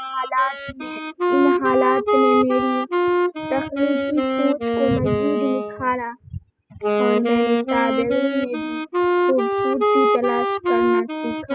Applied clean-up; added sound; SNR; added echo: classical method spectral subtraction.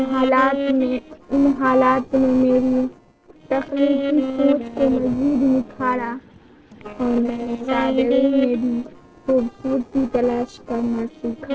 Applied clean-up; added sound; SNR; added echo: neural separator model SepFormer DNS4.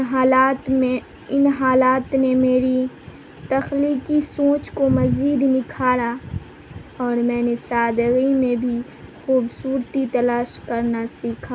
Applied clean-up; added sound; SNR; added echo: none; none; none; none.